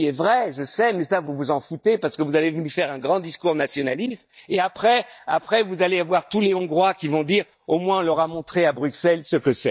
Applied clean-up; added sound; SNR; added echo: neural mask model DeepFilterNet 3.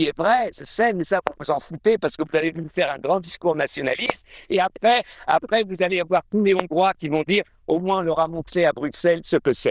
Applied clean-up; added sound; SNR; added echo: neural diffusion model UNIVERSE++.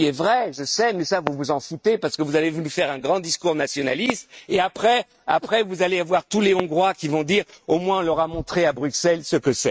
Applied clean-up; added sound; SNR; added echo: neural mask model RNNoise.